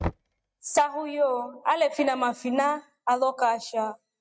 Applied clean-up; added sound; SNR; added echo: neural mask model RNNoise.